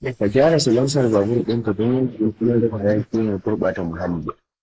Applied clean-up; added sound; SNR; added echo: neural mask model Resemble Enhance denoiser.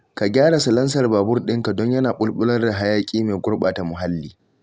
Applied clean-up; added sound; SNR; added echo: none; none; none; none.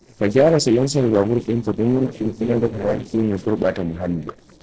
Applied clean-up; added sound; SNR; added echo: neural separator model SepFormer DNS4.